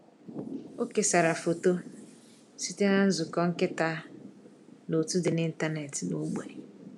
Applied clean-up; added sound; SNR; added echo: none; Thunder / Rain; 15 dB; none.